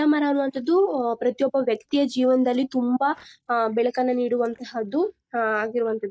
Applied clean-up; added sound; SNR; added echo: neural mask model Resemble Enhance denoiser.